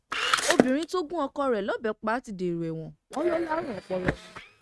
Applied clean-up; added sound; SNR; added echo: neural mask model RNNoise.